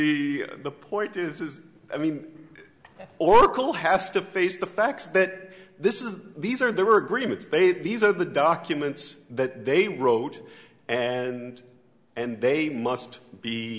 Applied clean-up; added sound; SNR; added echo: none; none; none; none.